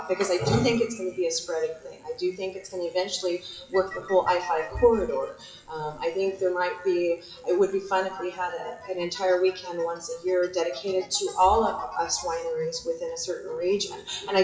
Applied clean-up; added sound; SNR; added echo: classical method WPE with log-MMSE.